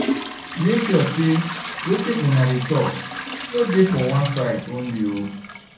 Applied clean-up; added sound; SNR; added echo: none; Trickle, dribble / Toilet flush / Hiss; 9 dB; reverberation time 0.6 s.